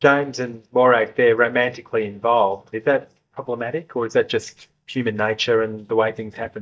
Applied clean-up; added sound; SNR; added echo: neural mask model DeepFilterNet 3.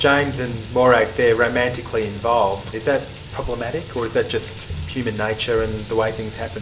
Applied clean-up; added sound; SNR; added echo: none; Water tap, faucet / Liquid; 17 dB; reverberation time 0.5 s.